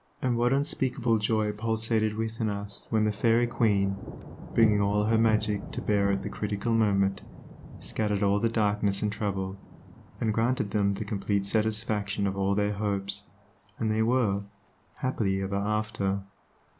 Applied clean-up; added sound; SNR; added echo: none; Thunder; 15 dB; none.